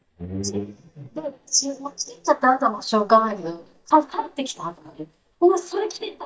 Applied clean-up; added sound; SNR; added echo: neural mask model DeepFilterNet 3.